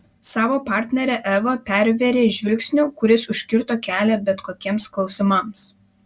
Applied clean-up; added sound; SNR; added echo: none; none; none; none.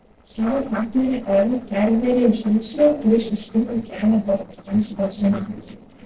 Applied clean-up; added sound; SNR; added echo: neural separator model SepFormer DNS4.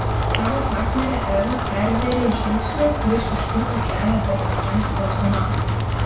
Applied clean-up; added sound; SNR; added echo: none; Rain; -2 dB; reverberation time 0.6 s.